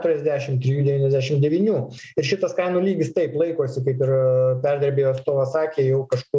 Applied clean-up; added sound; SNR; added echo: none; none; none; none.